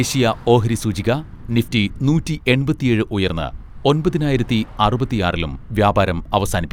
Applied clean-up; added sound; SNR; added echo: none; Traffic noise, roadway noise / Bus; 15 dB; none.